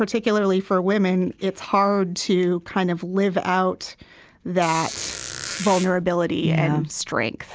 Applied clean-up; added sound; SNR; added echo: none; Squeak; 10 dB; none.